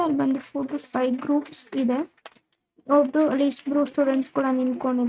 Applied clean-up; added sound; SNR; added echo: neural mask model RNNoise.